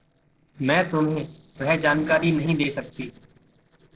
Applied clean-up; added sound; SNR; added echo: neural separator model SepFormer DNS4.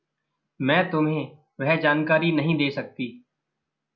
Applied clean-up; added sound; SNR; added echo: none; none; none; none.